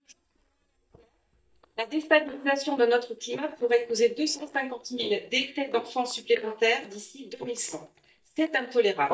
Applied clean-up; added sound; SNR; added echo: neural mask model DeepFilterNet 3.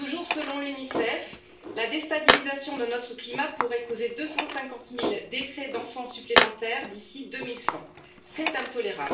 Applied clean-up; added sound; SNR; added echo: none; Tools; -2 dB; reverberation time 0.4 s.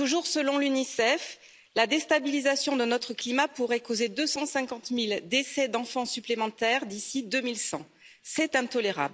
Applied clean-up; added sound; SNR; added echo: none; none; none; none.